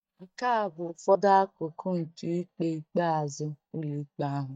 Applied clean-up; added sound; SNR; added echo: neural mask model DeepFilterNet 3.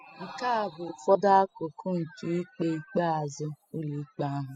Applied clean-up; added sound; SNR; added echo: classical method spectral subtraction.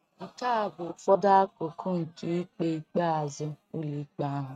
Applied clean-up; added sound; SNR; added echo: neural mask model RNNoise.